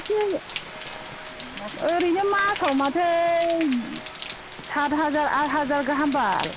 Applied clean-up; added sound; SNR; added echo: none; Rain; 10 dB; none.